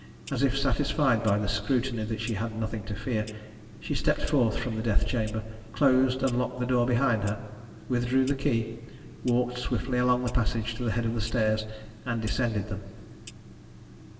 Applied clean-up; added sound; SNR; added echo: none; Clock; 19 dB; reverberation time 2.7 s.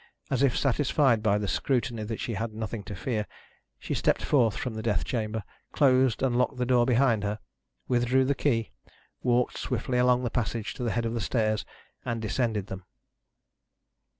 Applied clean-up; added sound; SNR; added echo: none; none; none; none.